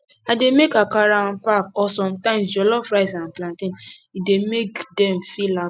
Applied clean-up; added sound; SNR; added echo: none; none; none; none.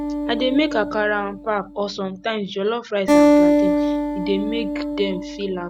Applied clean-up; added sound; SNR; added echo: none; Acoustic guitar; -3 dB; none.